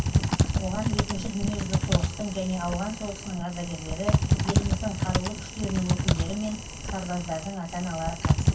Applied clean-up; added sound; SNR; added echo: none; Typing; -5 dB; reverberation time 0.1 s.